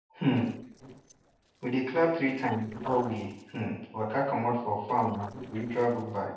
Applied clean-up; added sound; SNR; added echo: neural separator model SepFormer DNS4.